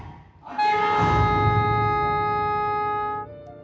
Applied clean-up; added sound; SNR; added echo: none; Wind instrument, woodwind instrument; -5 dB; reverberation time 1.1 s.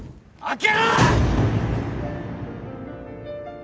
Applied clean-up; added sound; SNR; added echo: none; none; none; none.